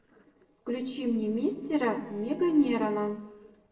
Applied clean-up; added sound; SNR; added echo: neural separator model SepFormer DNS4.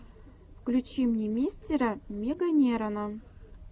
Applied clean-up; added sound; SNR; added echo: none; none; none; none.